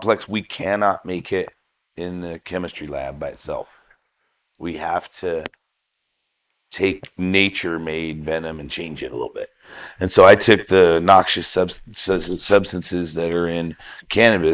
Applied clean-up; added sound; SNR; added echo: neural mask model Resemble Enhance denoiser.